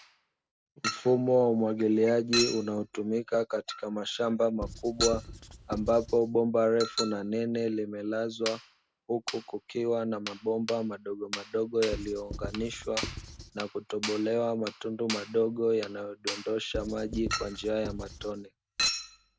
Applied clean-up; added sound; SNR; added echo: none; Chink, clink + Writing; 9 dB; none.